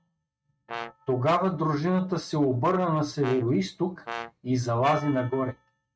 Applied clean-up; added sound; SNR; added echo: neural mask model RNNoise.